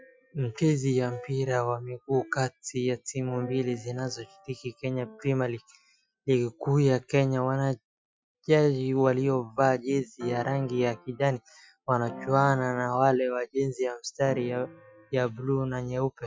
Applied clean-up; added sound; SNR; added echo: classical method Wiener filter.